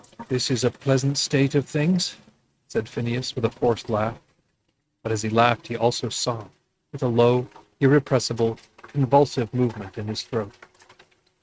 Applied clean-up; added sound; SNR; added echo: neural mask model RNNoise.